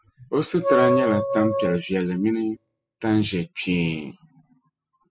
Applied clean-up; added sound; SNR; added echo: classical method spectral subtraction.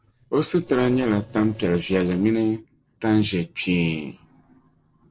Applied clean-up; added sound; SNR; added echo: neural separator model SepFormer DNS4.